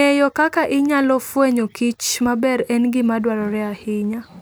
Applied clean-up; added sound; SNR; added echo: none; none; none; none.